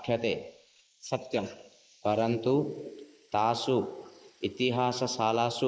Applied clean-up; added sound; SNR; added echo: neural mask model Resemble Enhance denoiser.